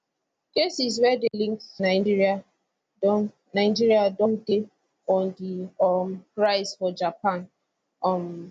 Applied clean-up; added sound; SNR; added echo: none; none; none; none.